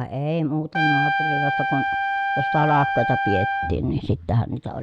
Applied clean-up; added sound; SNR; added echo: none; Trumpet; -1 dB; none.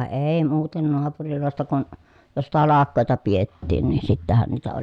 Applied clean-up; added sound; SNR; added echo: none; none; none; none.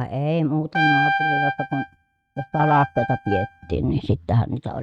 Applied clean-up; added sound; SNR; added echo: neural mask model RNNoise.